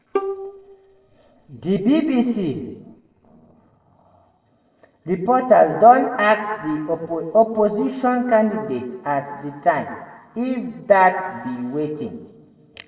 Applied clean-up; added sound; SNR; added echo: neural separator model SepFormer DNS4.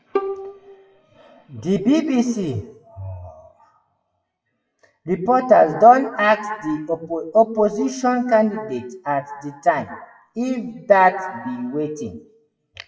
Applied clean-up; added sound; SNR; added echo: classical method WPE with log-MMSE.